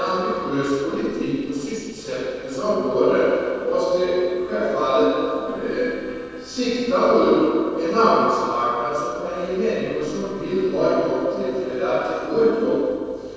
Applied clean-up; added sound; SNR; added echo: neural separator model SepFormer DNS4.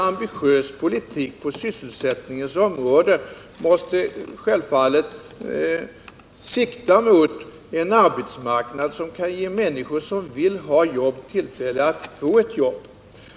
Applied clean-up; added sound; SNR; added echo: none; none; none; none.